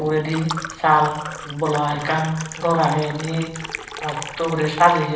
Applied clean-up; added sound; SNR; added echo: none; Liquid; 12 dB; reverberation time 0.8 s.